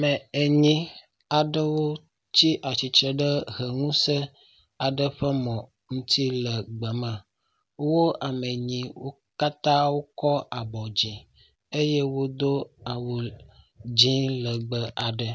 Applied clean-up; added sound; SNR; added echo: none; none; none; none.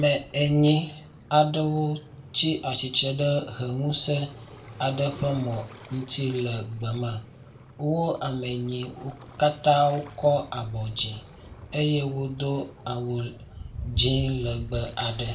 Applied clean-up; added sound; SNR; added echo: none; Waves, surf; 16 dB; reverberation time 0.3 s.